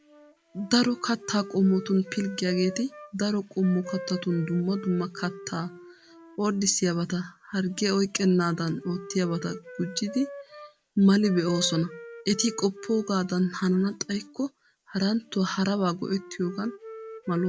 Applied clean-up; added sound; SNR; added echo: none; Wind instrument, woodwind instrument; 17 dB; none.